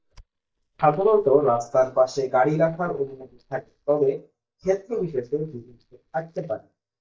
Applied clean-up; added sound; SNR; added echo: neural mask model DeepFilterNet 3.